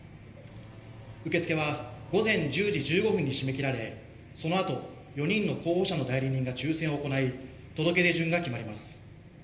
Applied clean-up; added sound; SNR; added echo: none; Engine / Domestic sounds, home sounds; 18 dB; reverberation time 0.8 s.